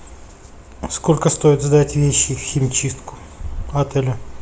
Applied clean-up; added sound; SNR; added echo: none; none; none; none.